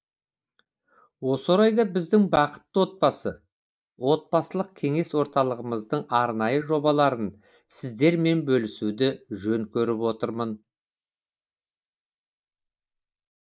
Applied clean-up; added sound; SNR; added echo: neural mask model Resemble Enhance denoiser.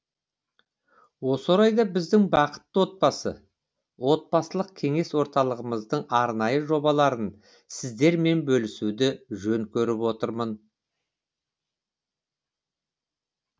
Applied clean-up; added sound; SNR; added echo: none; none; none; none.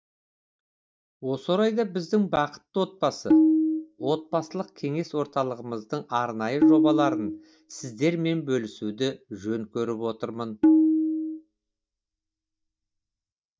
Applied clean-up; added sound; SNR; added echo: neural mask model DeepFilterNet 3.